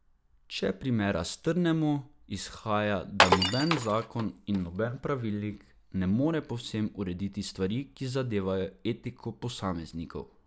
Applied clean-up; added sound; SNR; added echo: none; Glass; -1 dB; none.